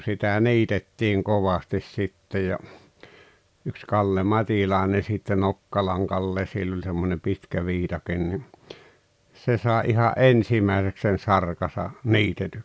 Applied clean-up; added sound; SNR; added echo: none; none; none; none.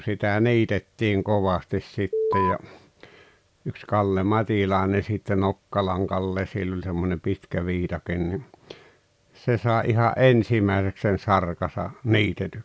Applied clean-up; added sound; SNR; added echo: none; Alarm; -1 dB; none.